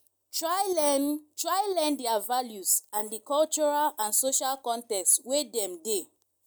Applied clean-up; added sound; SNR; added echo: none; none; none; none.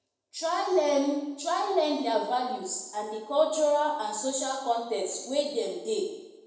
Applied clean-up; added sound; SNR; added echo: none; none; none; reverberation time 0.9 s.